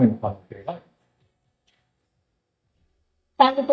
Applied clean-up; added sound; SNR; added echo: neural mask model DeepFilterNet 3.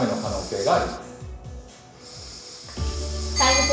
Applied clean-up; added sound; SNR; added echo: none; Breathing; 14 dB; reverberation time 0.7 s.